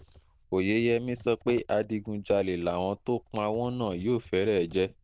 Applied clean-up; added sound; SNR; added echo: neural diffusion model UNIVERSE++.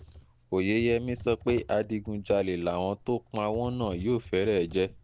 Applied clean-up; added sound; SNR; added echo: none; Computer keyboard; 16 dB; none.